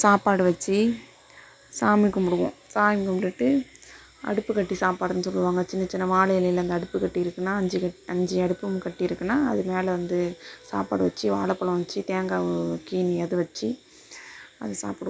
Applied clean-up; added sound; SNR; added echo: none; none; none; none.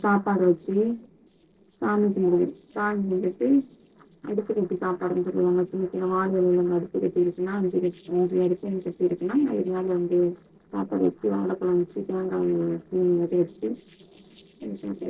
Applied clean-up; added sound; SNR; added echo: neural separator model SepFormer DNS4.